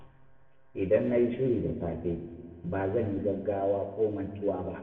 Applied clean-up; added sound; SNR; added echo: none; none; none; reverberation time 1.8 s.